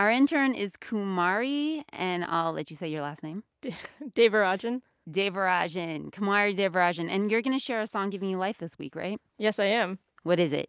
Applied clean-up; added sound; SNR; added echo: none; none; none; none.